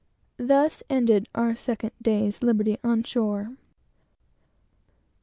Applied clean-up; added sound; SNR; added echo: none; none; none; none.